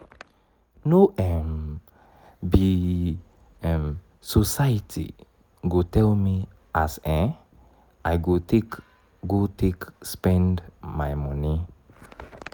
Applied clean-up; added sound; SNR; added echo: none; none; none; none.